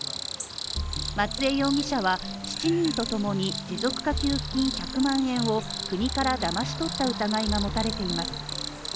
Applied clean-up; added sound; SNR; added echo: none; Cricket; 7 dB; none.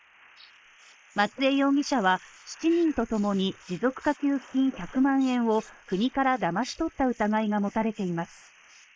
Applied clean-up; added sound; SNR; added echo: neural mask model Resemble Enhance denoiser.